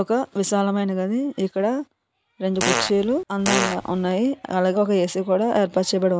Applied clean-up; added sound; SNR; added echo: none; Fart; 3 dB; none.